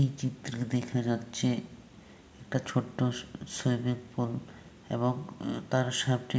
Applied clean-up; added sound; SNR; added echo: none; none; none; none.